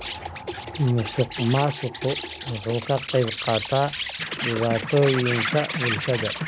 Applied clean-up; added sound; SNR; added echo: none; Insect; 6 dB; none.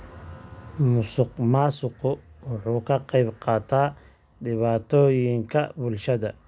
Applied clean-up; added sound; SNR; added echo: none; none; none; none.